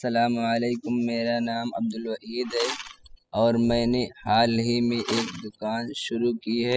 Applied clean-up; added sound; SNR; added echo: classical method spectral subtraction.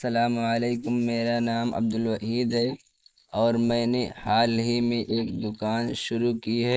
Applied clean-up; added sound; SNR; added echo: neural mask model Resemble Enhance denoiser.